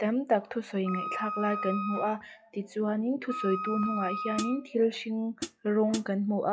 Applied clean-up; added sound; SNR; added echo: classical method log-MMSE.